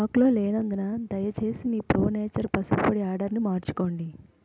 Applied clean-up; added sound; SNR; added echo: none; none; none; none.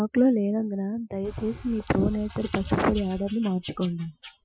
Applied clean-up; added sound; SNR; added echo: classical method Wiener filter.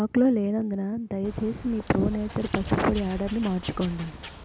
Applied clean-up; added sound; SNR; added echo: none; Wild animals; 12 dB; none.